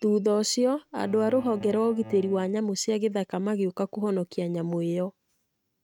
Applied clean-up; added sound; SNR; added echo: neural mask model RNNoise.